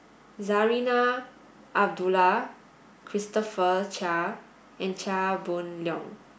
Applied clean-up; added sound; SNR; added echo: none; none; none; none.